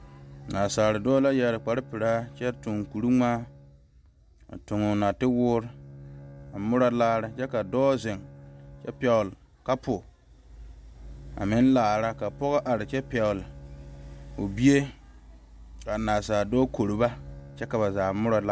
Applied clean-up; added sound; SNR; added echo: none; Bowed string instrument; 20 dB; none.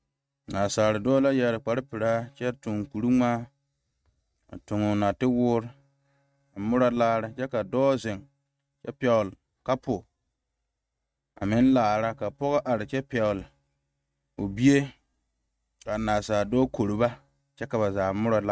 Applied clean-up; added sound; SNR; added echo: neural mask model RNNoise.